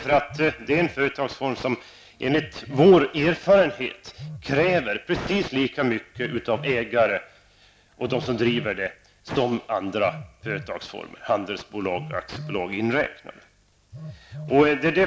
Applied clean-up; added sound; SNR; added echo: none; Telephone; 18 dB; none.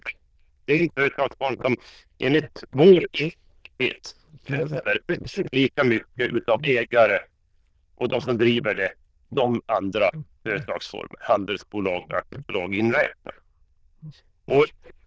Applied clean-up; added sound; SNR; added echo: neural diffusion model UNIVERSE++.